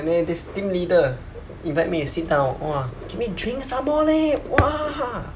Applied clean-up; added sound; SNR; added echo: none; none; none; none.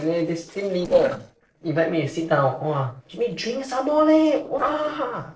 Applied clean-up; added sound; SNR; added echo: neural separator model SepFormer DNS4.